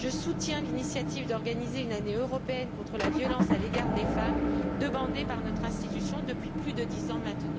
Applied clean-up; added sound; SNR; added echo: none; Motor vehicle (road) / Engine; -4 dB; none.